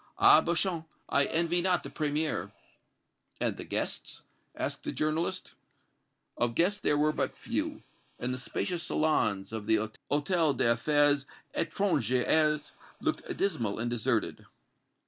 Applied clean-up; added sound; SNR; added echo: neural mask model Resemble Enhance denoiser.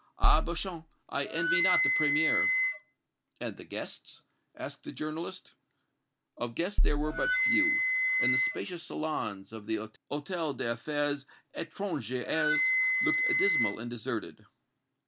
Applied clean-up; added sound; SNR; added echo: none; Wind instrument, woodwind instrument + Bass drum; -5 dB; none.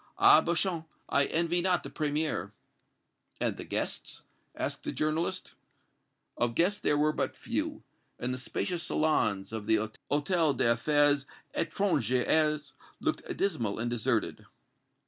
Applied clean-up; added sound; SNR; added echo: none; none; none; none.